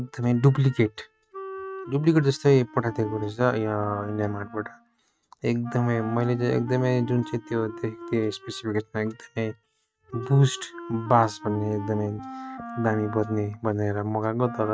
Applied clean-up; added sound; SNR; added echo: neural mask model RNNoise.